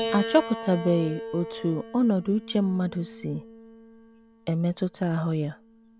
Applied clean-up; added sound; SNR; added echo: none; Piano; 11 dB; none.